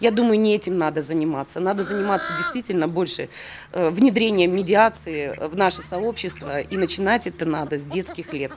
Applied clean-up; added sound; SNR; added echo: none; Fowl; 15 dB; none.